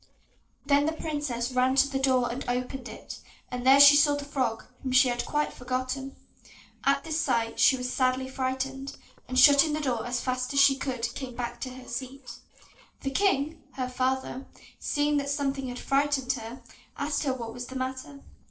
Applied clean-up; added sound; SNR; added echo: neural separator model SepFormer DNS4.